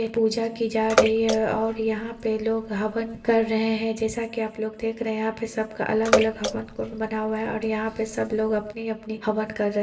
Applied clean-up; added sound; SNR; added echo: none; Bathtub (filling or washing) / Water / Splash, splatter; 4 dB; reverberation time 0.6 s.